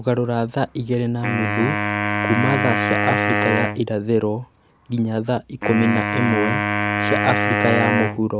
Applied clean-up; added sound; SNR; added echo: none; Wind instrument, woodwind instrument; 1 dB; none.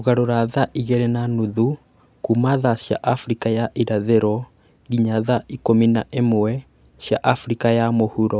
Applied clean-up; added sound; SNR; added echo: none; none; none; none.